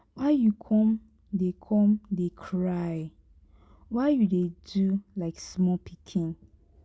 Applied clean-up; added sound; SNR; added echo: none; none; none; none.